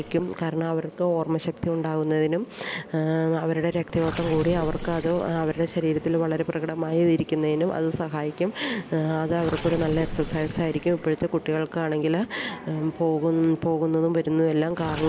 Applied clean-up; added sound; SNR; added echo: none; Gurgling; 15 dB; none.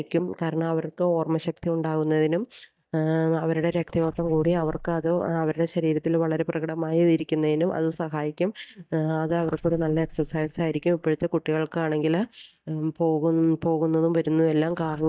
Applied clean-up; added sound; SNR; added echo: neural mask model DeepFilterNet 3.